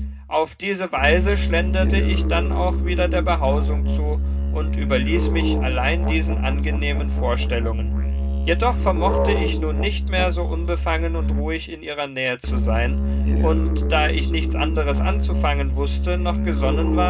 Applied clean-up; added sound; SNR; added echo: none; Musical instrument; -5 dB; reverberation time 0.2 s.